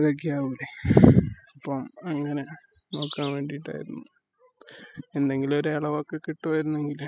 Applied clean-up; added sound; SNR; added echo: classical method spectral subtraction.